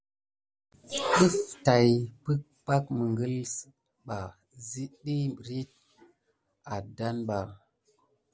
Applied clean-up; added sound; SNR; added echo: none; none; none; none.